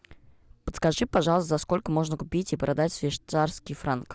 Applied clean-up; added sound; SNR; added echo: none; none; none; none.